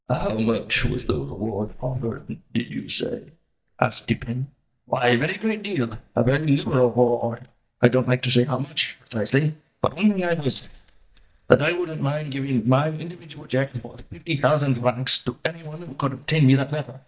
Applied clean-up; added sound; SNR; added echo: neural mask model DeepFilterNet 3.